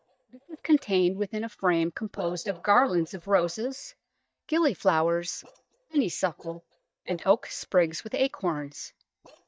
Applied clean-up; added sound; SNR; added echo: neural mask model DeepFilterNet 3.